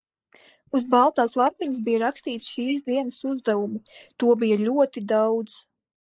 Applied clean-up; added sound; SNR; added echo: neural mask model Resemble Enhance denoiser.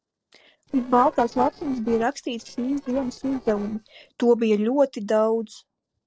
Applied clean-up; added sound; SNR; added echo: neural separator model SepFormer DNS4.